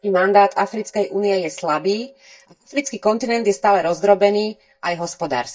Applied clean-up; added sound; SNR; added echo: neural mask model DeepFilterNet 3.